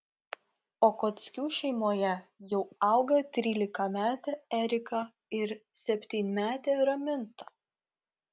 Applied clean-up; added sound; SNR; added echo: none; none; none; none.